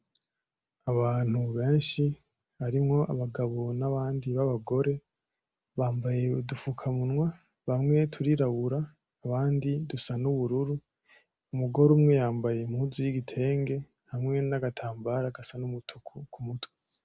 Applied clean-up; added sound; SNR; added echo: none; none; none; none.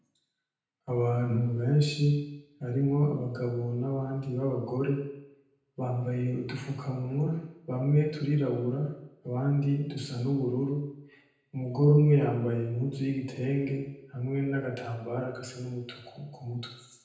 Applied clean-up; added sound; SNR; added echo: none; none; none; reverberation time 0.9 s.